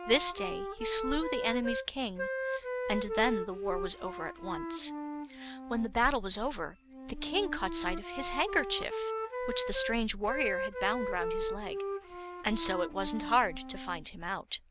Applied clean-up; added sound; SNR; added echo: none; Wind instrument, woodwind instrument; 6 dB; none.